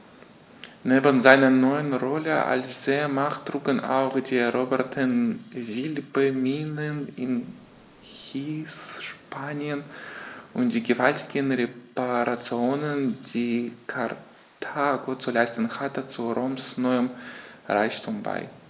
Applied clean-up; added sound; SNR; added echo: neural mask model Resemble Enhance denoiser.